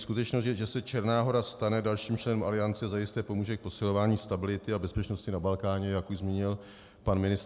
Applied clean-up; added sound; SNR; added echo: none; none; none; none.